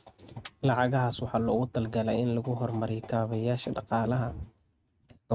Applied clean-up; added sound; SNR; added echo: neural mask model RNNoise.